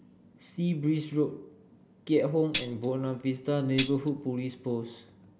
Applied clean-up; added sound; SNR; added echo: none; Tambourine; 10 dB; none.